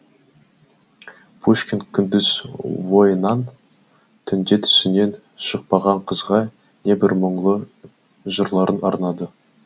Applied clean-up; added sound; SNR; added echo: none; none; none; none.